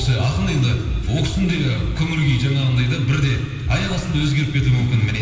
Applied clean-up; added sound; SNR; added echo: none; none; none; reverberation time 2.5 s.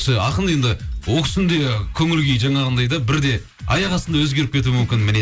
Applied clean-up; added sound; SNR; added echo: none; none; none; none.